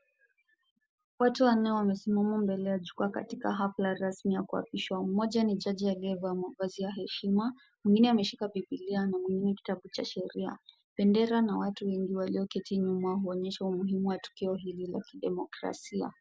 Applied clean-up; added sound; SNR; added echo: none; none; none; none.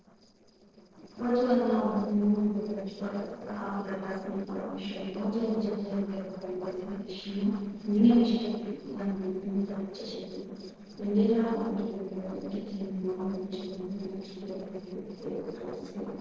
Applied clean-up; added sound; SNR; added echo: neural separator model SepFormer DNS4.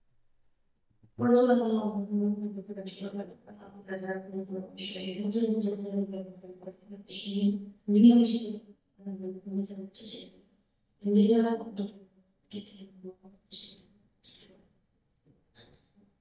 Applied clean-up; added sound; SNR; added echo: neural mask model DeepFilterNet 3.